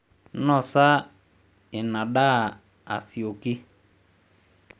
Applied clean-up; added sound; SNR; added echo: none; none; none; none.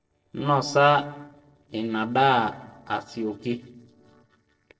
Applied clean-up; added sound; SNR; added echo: neural separator model SepFormer DNS4.